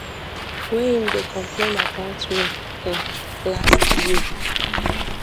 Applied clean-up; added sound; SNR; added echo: none; Bird; -5 dB; none.